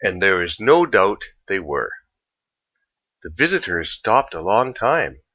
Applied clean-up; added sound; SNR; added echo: none; none; none; none.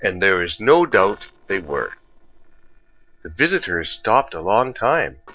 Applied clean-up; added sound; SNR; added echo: neural separator model SepFormer DNS4.